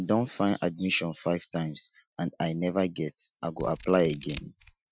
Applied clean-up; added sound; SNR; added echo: classical method Wiener filter.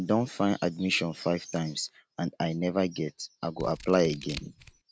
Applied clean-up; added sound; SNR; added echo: none; Scissors; 16 dB; none.